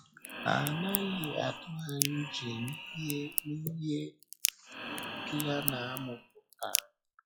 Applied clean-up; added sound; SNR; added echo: classical method log-MMSE.